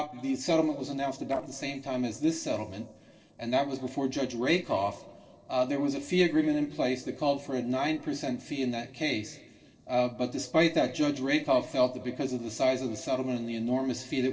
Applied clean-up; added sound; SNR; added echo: neural separator model SepFormer DNS4.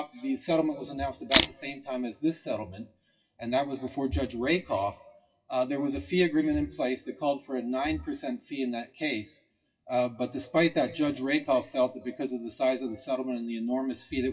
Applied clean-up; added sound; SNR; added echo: classical method WPE with log-MMSE.